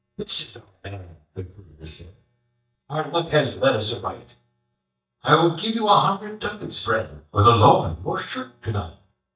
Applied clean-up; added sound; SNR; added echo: neural mask model DeepFilterNet 3.